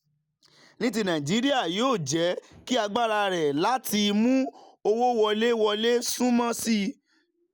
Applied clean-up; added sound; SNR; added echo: none; none; none; none.